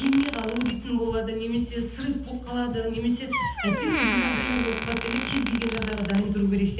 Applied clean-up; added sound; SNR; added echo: none; Door; 7 dB; reverberation time 0.8 s.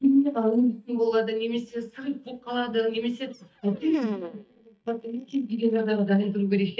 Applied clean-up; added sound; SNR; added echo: neural mask model DeepFilterNet 3.